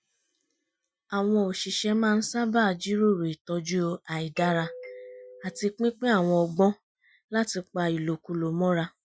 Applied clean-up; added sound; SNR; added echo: classical method Wiener filter.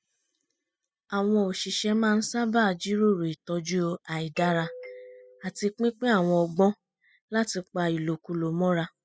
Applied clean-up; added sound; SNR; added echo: classical method spectral subtraction.